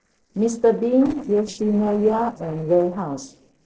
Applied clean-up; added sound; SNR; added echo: neural separator model SepFormer DNS4.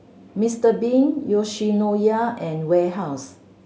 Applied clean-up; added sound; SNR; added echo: none; none; none; none.